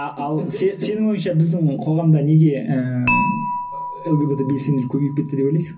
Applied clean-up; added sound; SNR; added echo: none; Dishes, pots, and pans / Chink, clink; 10 dB; reverberation time 0.4 s.